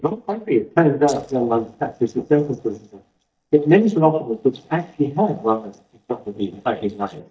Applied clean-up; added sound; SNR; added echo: neural mask model DeepFilterNet 3.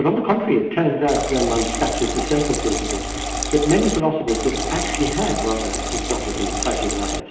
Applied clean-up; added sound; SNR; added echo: none; Liquid; 4 dB; reverberation time 1.0 s.